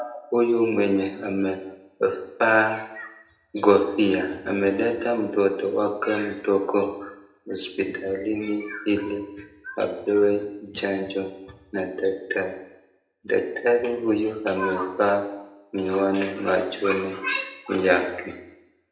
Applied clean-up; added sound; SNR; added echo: none; none; none; reverberation time 0.8 s.